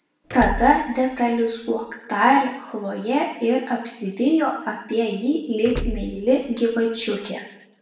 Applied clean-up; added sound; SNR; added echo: none; Door / Car; 11 dB; reverberation time 0.8 s.